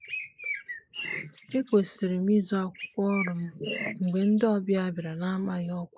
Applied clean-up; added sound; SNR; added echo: neural mask model Resemble Enhance denoiser.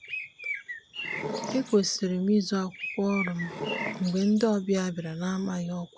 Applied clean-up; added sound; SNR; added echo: none; Wood + Bird; 8 dB; none.